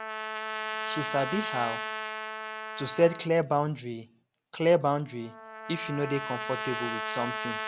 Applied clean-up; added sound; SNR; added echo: none; Trumpet; 6 dB; none.